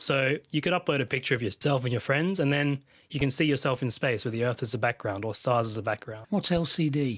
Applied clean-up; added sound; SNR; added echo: none; Whoosh, swoosh, swish; 18 dB; none.